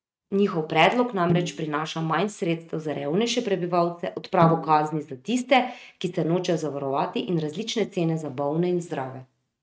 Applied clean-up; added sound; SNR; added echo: neural mask model RNNoise.